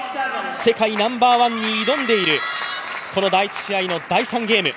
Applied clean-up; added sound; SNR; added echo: none; none; none; none.